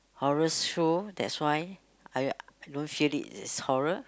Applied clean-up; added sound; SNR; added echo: none; none; none; none.